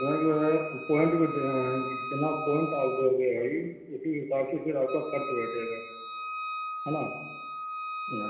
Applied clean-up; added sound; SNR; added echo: none; Wind instrument, woodwind instrument; 8 dB; reverberation time 1.1 s.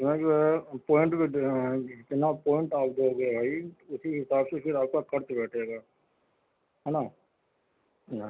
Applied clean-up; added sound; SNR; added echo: none; none; none; none.